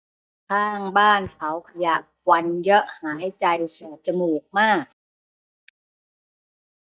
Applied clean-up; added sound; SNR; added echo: neural mask model DeepFilterNet 3.